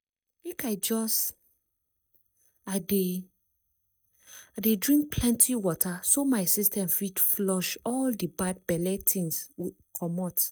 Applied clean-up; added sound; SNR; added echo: neural mask model DeepFilterNet 3.